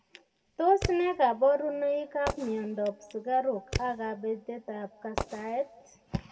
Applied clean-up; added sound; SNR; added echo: none; Fireworks; 11 dB; reverberation time 1.4 s.